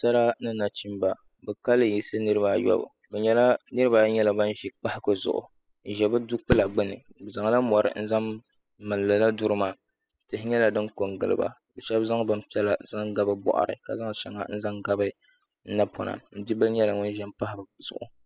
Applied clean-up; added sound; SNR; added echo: classical method spectral subtraction.